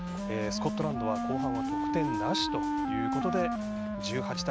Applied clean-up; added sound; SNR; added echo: none; Wind instrument, woodwind instrument; -2 dB; none.